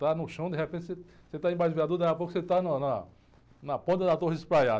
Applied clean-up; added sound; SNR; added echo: none; none; none; none.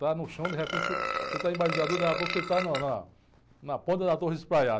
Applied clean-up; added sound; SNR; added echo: none; Burping, eructation; 4 dB; none.